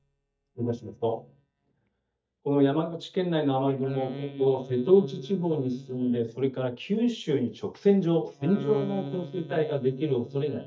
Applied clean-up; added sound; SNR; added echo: neural mask model DeepFilterNet 3.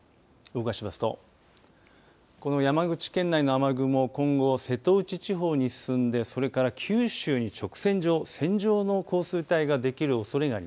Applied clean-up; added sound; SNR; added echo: none; none; none; none.